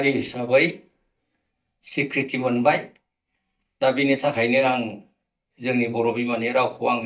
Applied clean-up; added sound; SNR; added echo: neural mask model DeepFilterNet 3.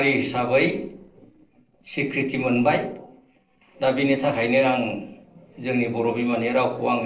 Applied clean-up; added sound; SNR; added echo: neural separator model SepFormer DNS4.